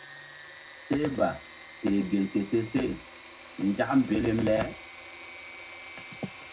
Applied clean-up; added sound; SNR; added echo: none; Engine / Mechanisms; 15 dB; reverberation time 0.3 s.